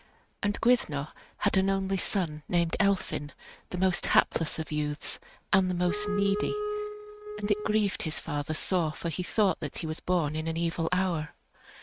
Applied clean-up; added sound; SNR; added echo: neural mask model RNNoise.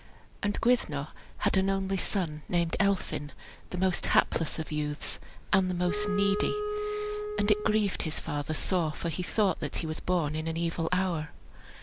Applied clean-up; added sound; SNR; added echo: none; Wind instrument, woodwind instrument; 5 dB; none.